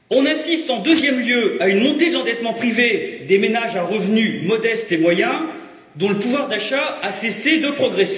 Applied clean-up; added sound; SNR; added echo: none; Domestic sounds, home sounds; 13 dB; reverberation time 1.4 s.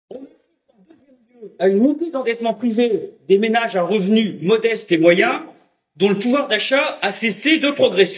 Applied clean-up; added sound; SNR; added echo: neural mask model DeepFilterNet 3.